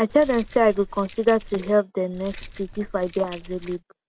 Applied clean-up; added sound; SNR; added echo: none; Keys jangling; 18 dB; none.